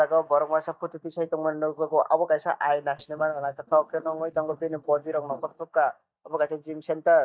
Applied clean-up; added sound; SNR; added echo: neural mask model DeepFilterNet 3.